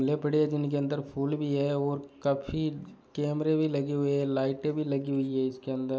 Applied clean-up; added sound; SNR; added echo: none; none; none; none.